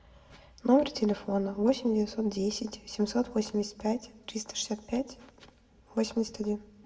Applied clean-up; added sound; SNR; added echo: none; none; none; reverberation time 0.8 s.